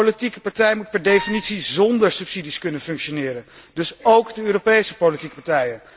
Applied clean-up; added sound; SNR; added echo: none; Wind instrument, woodwind instrument; 12 dB; none.